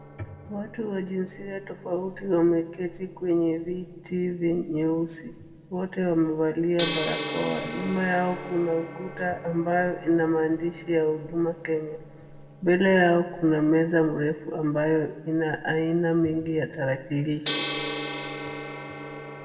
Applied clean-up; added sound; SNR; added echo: none; Gong; 5 dB; reverberation time 1.1 s.